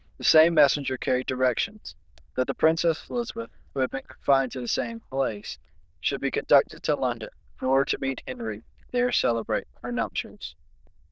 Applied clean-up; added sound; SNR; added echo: neural diffusion model UNIVERSE++.